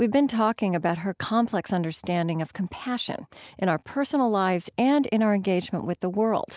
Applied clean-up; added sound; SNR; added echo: none; none; none; none.